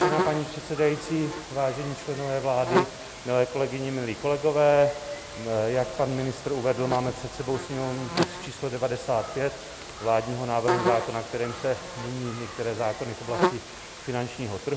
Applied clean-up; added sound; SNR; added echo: none; Buzz; 6 dB; none.